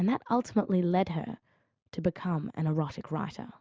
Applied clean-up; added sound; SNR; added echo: none; none; none; none.